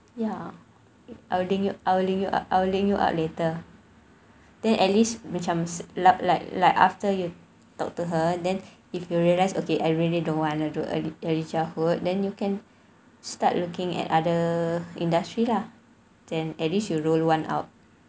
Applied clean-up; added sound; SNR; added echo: none; none; none; none.